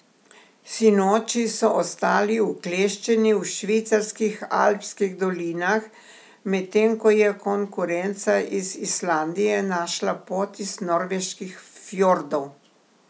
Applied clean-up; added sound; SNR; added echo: none; none; none; none.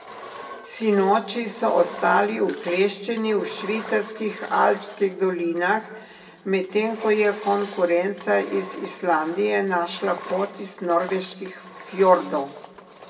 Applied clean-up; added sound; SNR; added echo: none; Engine; 17 dB; reverberation time 1.5 s.